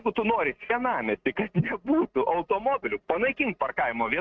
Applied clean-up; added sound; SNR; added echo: neural mask model RNNoise.